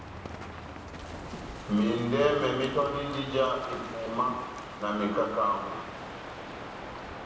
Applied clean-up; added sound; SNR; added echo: none; Crow; 10 dB; reverberation time 1.0 s.